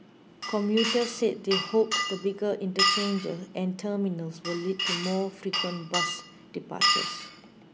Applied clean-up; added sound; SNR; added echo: none; Glass; 1 dB; none.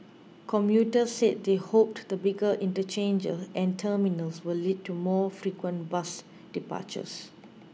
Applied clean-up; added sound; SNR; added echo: none; none; none; none.